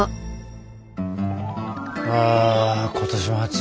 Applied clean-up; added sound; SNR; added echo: none; none; none; none.